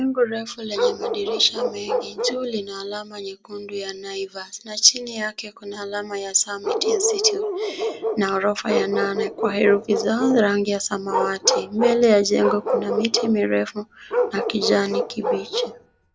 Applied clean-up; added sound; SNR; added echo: none; Bark; 4 dB; none.